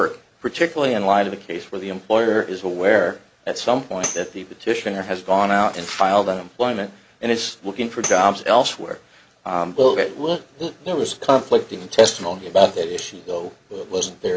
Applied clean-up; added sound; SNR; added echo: none; Tambourine; 13 dB; none.